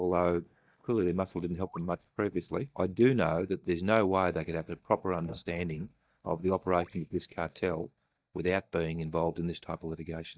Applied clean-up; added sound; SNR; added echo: neural mask model DeepFilterNet 3.